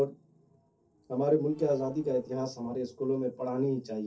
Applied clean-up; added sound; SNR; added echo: neural separator model SepFormer DNS4.